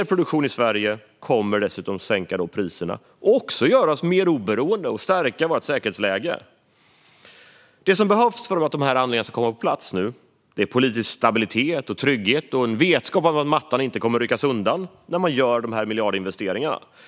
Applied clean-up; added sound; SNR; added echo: none; none; none; none.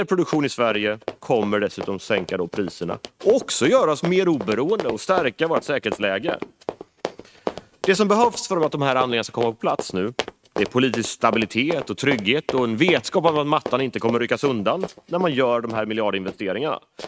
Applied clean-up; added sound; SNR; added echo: neural mask model RNNoise.